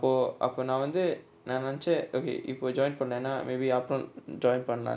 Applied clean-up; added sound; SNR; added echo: none; none; none; none.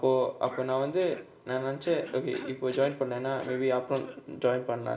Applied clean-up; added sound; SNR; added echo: none; Cough; 19 dB; reverberation time 2.3 s.